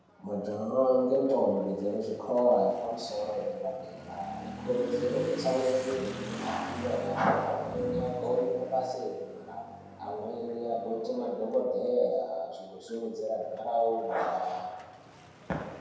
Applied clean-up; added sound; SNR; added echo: none; Motorcycle / Accelerating, revving, vroom; 13 dB; reverberation time 1.1 s.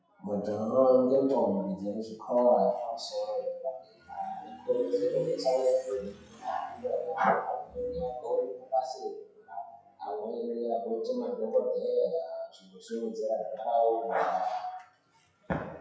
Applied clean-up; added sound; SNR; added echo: classical method WPE with log-MMSE.